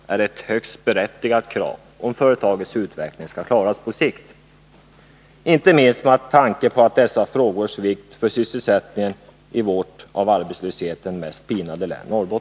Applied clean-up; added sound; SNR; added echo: none; none; none; none.